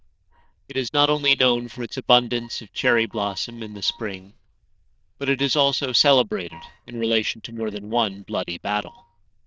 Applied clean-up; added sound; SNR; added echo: neural diffusion model UNIVERSE++.